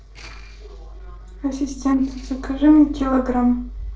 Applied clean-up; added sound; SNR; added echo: neural separator model SepFormer DNS4.